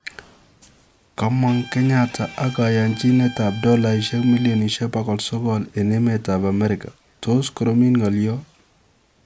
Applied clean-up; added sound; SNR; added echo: none; Bowed string instrument; 19 dB; none.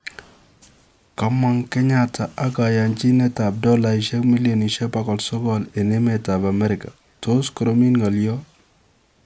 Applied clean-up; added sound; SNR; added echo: none; none; none; none.